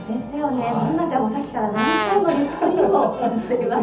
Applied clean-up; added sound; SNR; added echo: none; Brass instrument; 4 dB; reverberation time 0.7 s.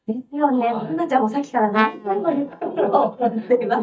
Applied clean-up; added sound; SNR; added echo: neural mask model DeepFilterNet 3.